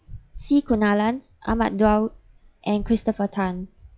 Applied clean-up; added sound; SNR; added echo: classical method log-MMSE.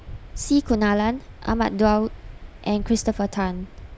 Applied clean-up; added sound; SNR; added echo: none; Waves, surf; 11 dB; none.